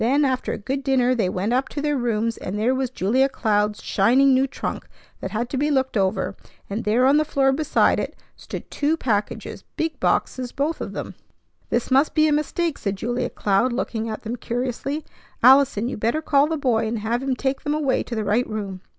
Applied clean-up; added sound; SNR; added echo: none; none; none; none.